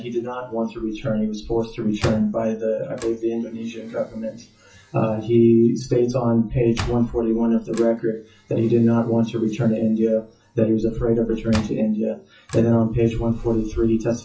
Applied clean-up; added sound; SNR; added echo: classical method WPE with log-MMSE.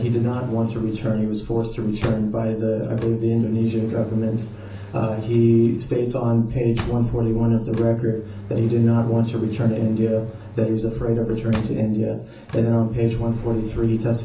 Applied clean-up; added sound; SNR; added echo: none; Engine; 16 dB; reverberation time 0.7 s.